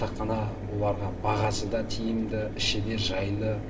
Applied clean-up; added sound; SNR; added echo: none; Mechanisms; 7 dB; reverberation time 0.2 s.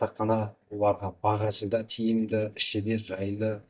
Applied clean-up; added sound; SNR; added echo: neural mask model DeepFilterNet 3.